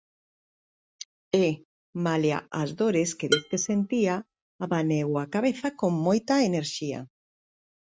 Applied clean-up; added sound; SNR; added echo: neural mask model RNNoise.